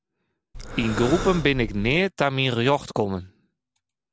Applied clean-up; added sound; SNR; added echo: none; Breathing; 7 dB; none.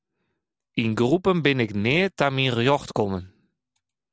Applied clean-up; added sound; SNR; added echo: none; none; none; none.